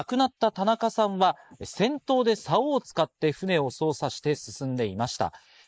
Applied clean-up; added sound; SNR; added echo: neural mask model Resemble Enhance denoiser.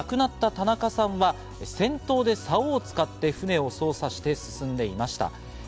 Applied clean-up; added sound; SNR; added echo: none; Bass guitar; 16 dB; none.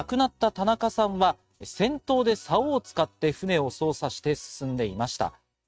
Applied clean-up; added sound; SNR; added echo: neural mask model RNNoise.